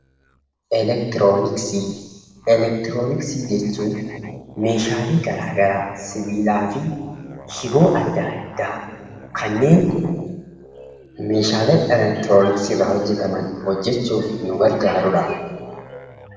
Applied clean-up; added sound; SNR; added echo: neural separator model SepFormer DNS4.